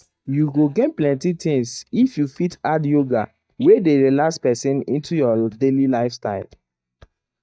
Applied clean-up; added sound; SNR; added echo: neural mask model DeepFilterNet 3.